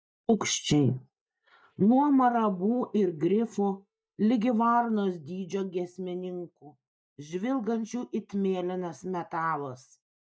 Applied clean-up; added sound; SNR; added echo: neural mask model DeepFilterNet 3.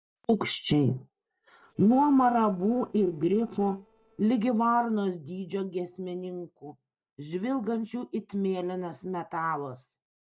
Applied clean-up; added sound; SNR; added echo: neural separator model SepFormer DNS4.